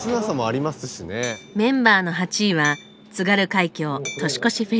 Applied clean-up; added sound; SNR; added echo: none; Hammer; 20 dB; none.